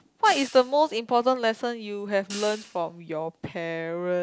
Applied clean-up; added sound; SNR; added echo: none; Hi-hat; 19 dB; none.